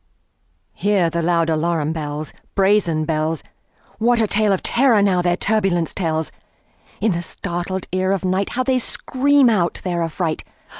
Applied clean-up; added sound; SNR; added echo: none; none; none; none.